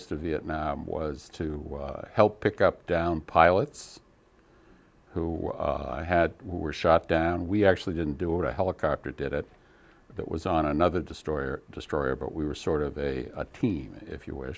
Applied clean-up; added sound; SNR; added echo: none; none; none; none.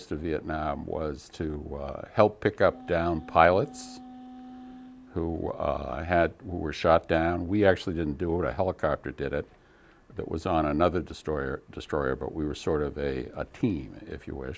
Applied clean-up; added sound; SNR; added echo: none; Wind instrument, woodwind instrument; 18 dB; none.